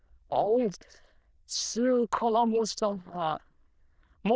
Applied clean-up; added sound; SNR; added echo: neural diffusion model UNIVERSE++.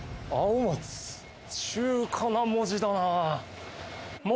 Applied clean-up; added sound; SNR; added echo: none; none; none; none.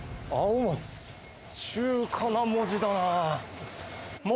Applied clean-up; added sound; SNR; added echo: none; Zipper (clothing); 16 dB; none.